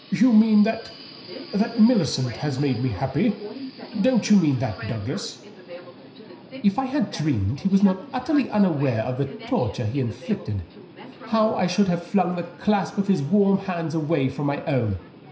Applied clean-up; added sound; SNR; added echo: none; Subway, metro, underground; 17 dB; reverberation time 0.5 s.